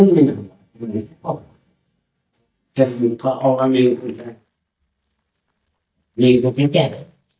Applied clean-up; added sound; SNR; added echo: neural mask model DeepFilterNet 3.